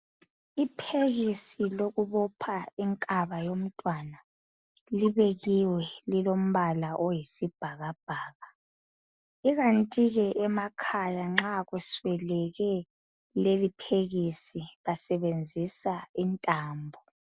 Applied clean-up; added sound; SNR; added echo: none; none; none; none.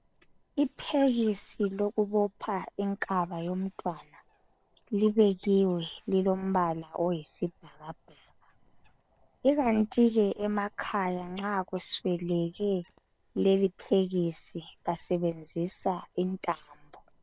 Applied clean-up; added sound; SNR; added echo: neural separator model SepFormer WHAM!.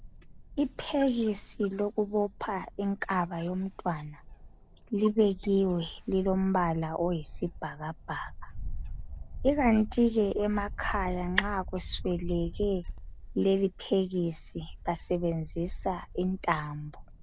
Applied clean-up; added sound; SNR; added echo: none; Wind / Bird; 11 dB; none.